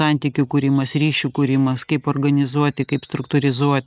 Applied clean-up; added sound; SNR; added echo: neural mask model RNNoise.